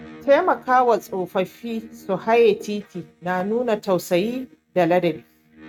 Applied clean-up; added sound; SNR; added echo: neural mask model RNNoise.